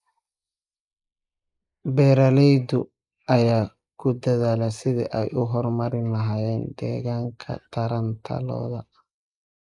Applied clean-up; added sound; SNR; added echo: neural mask model Resemble Enhance denoiser.